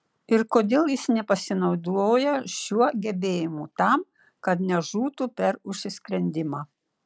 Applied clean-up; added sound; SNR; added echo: none; none; none; none.